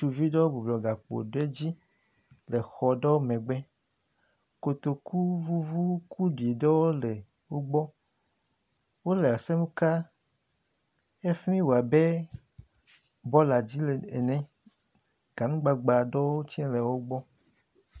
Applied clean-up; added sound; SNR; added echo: none; none; none; none.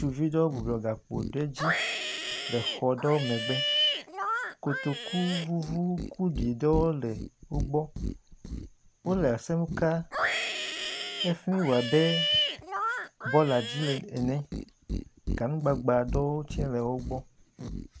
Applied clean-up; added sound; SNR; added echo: none; Livestock, farm animals, working animals; 4 dB; none.